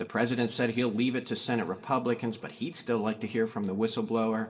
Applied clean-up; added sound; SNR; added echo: none; none; none; reverberation time 2.1 s.